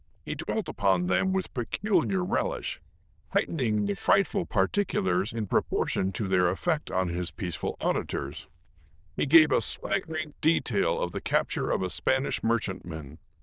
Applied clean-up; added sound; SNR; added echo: neural diffusion model UNIVERSE++.